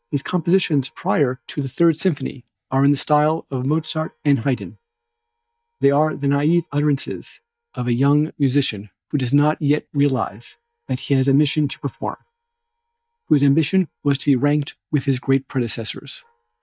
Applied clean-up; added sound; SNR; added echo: neural mask model DeepFilterNet 3.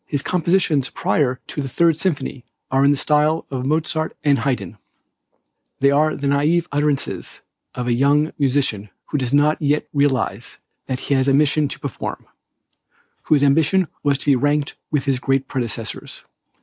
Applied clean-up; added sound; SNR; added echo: none; none; none; none.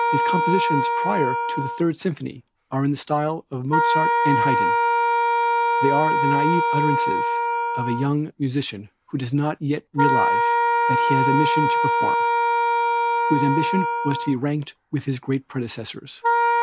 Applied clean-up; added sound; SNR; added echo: none; Wind instrument, woodwind instrument; -4 dB; none.